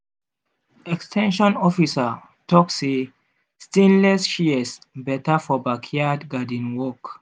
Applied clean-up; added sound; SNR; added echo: none; none; none; none.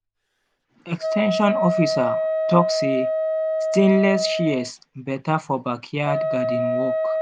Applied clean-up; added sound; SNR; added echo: none; Wind instrument, woodwind instrument; 1 dB; none.